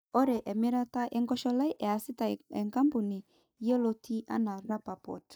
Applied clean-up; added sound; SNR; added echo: neural mask model DeepFilterNet 3.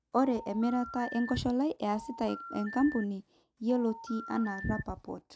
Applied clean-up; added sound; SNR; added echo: none; Telephone; 14 dB; none.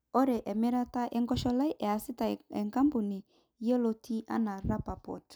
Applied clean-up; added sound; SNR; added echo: none; none; none; none.